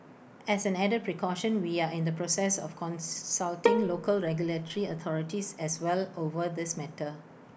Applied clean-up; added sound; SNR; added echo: none; Bowed string instrument; 1 dB; none.